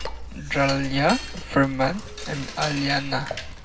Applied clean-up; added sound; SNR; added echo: none; Cutlery, silverware / Dishes, pots, and pans; 8 dB; reverberation time 0.4 s.